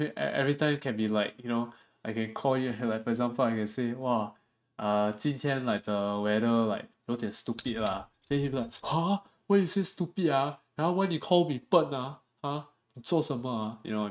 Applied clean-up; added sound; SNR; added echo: neural mask model RNNoise.